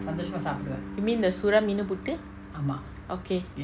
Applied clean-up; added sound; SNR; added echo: none; Bass guitar; 11 dB; none.